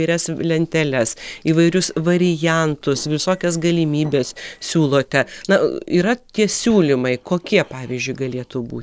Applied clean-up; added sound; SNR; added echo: neural separator model SepFormer DNS4.